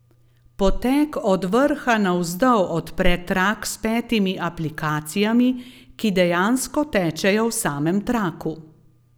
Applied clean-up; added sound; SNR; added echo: none; none; none; none.